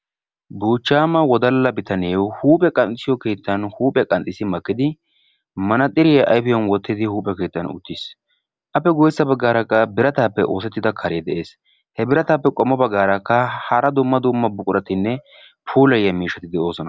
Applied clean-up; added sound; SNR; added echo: none; none; none; none.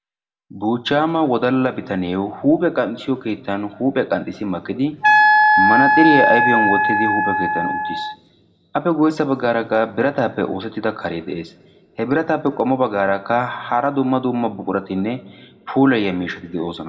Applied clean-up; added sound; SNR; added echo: none; Wind instrument, woodwind instrument; -5 dB; reverberation time 1.1 s.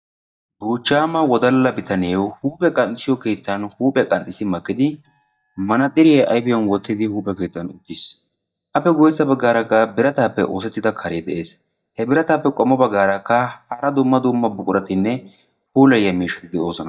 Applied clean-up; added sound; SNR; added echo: neural mask model DeepFilterNet 3.